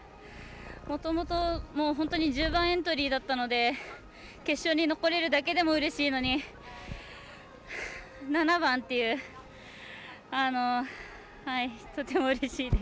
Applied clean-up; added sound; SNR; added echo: none; Purr; 12 dB; none.